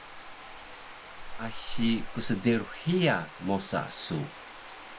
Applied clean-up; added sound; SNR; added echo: none; Bathtub (filling or washing); 7 dB; none.